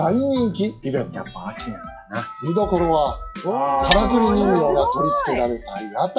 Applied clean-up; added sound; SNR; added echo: classical method WPE with log-MMSE.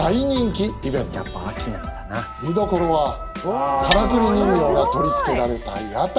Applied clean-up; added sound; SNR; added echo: none; Hammer; 13 dB; reverberation time 0.5 s.